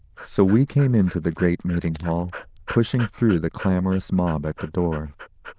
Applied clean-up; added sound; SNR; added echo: neural diffusion model UNIVERSE++.